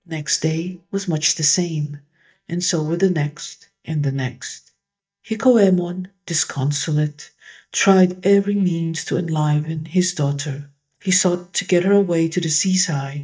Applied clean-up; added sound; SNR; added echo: neural mask model DeepFilterNet 3.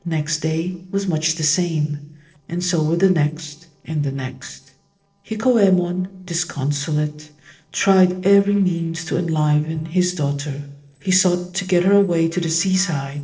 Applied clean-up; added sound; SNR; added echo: neural separator model SepFormer DNS4.